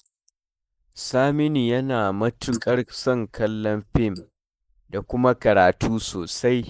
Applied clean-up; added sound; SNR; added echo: neural mask model Resemble Enhance denoiser.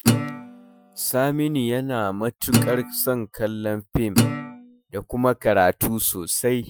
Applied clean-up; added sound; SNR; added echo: classical method Wiener filter.